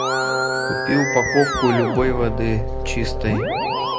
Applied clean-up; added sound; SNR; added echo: none; Brass instrument + Musical instrument; 0 dB; none.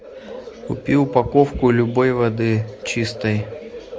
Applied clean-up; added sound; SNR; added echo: none; none; none; none.